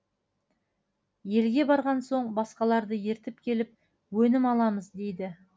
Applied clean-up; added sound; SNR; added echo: none; none; none; none.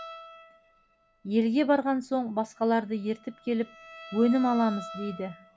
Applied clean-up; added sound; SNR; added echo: none; Bowed string instrument; 18 dB; none.